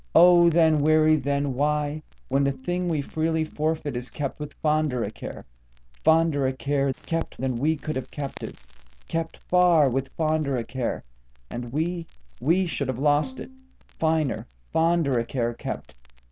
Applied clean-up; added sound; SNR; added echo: none; Crackle + Bowed string instrument; 20 dB; none.